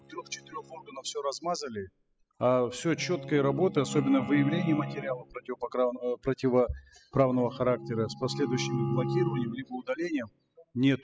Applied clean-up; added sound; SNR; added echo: classical method spectral subtraction.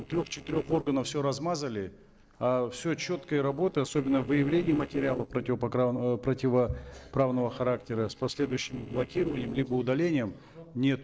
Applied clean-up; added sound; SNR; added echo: neural separator model SepFormer DNS4.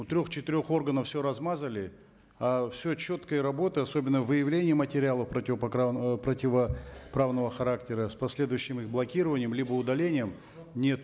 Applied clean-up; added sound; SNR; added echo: none; none; none; none.